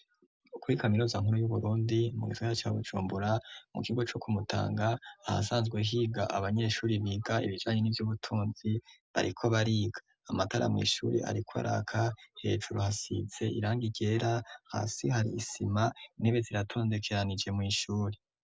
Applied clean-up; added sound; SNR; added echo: none; none; none; none.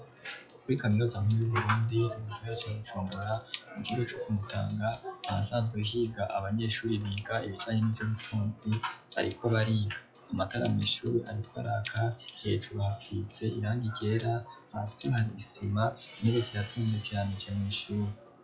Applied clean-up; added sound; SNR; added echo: classical method log-MMSE.